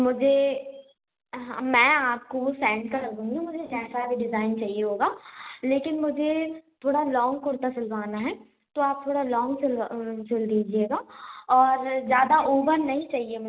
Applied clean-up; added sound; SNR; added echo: none; none; none; none.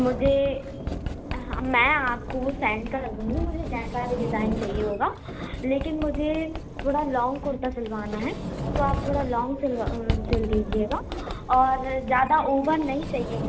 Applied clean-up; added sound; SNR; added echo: none; Sliding door; 5 dB; none.